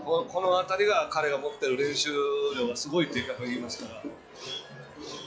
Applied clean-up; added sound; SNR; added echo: classical method log-MMSE.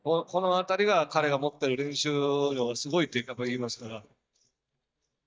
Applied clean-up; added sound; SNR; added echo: neural mask model DeepFilterNet 3.